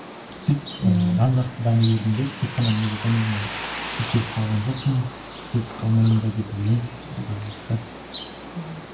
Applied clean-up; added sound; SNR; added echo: none; Bird; 11 dB; reverberation time 0.2 s.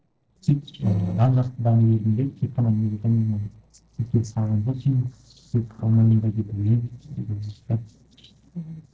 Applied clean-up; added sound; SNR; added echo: neural separator model SepFormer DNS4.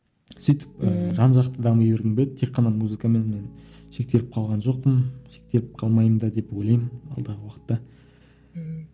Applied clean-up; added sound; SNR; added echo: none; none; none; none.